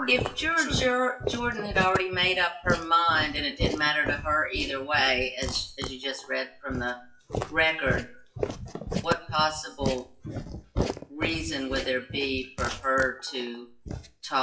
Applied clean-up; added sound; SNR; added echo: classical method WPE with log-MMSE.